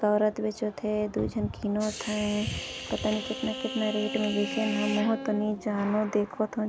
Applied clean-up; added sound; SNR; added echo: none; Hiss + Bowed string instrument; 8 dB; none.